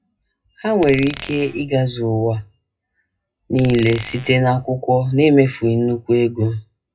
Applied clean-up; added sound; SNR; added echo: classical method WPE with log-MMSE.